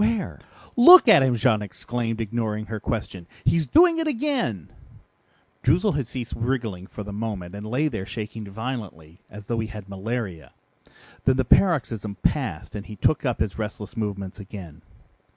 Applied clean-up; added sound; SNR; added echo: none; none; none; none.